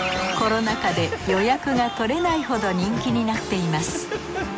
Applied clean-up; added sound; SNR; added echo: none; none; none; none.